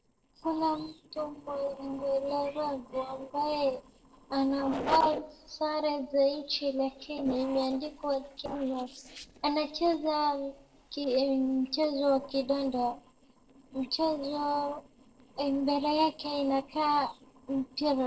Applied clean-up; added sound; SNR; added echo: neural separator model SepFormer DNS4.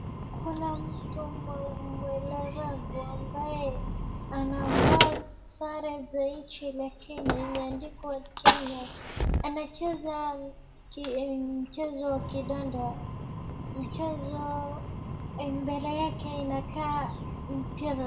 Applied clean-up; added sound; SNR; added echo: none; Fire; -2 dB; reverberation time 0.7 s.